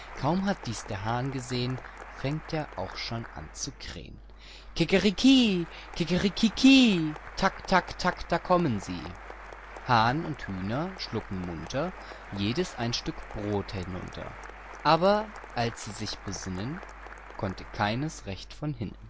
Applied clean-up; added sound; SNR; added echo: none; Applause; 17 dB; none.